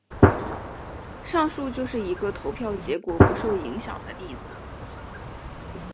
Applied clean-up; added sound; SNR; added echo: none; Gunshot, gunfire; -5 dB; none.